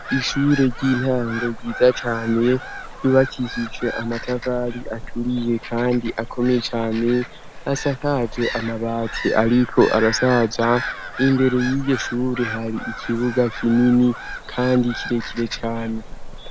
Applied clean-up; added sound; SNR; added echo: none; Gull, seagull / Bird vocalization, bird call, bird song; 10 dB; none.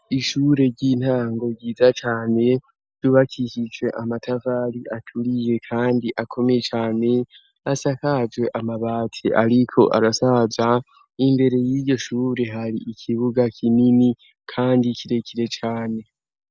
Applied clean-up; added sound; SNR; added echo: none; none; none; none.